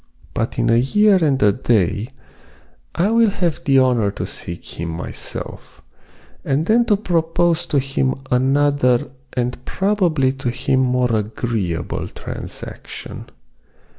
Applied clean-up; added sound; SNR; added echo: none; none; none; none.